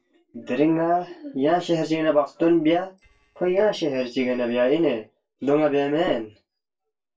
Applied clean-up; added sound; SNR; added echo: neural separator model SepFormer DNS4.